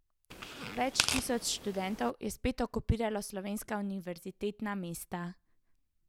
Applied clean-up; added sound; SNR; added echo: none; Tearing; 1 dB; none.